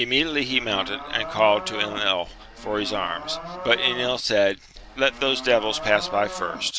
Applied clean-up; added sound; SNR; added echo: none; Livestock, farm animals, working animals; 12 dB; none.